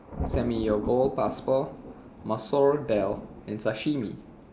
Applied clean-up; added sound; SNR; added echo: none; Thunder; 10 dB; none.